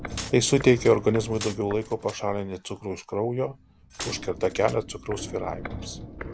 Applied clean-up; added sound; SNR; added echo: none; Glass + Walk, footsteps; 12 dB; none.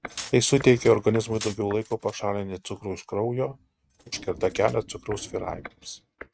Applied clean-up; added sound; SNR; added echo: neural mask model RNNoise.